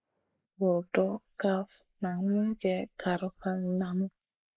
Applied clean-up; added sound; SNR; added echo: neural mask model Resemble Enhance denoiser.